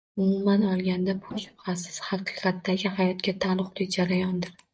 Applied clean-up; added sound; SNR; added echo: neural mask model DeepFilterNet 3.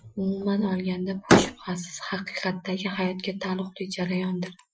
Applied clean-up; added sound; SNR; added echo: classical method Wiener filter.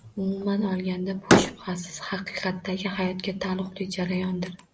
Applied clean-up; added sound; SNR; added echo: none; Slam; -1 dB; none.